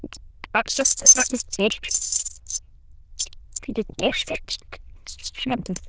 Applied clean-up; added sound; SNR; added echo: neural diffusion model UNIVERSE++.